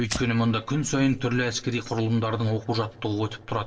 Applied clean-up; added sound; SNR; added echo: neural separator model SepFormer DNS4.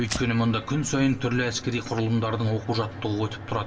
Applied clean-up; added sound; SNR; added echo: none; Tearing; 17 dB; reverberation time 1.8 s.